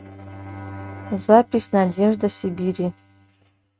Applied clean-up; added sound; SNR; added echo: neural mask model RNNoise.